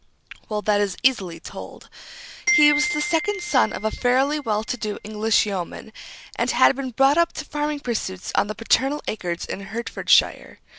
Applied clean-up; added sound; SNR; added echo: none; Glockenspiel; 5 dB; none.